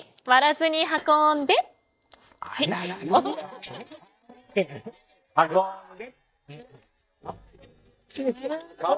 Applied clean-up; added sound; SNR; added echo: neural mask model DeepFilterNet 3.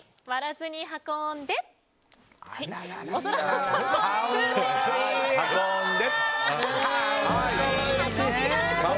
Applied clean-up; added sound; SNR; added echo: none; none; none; none.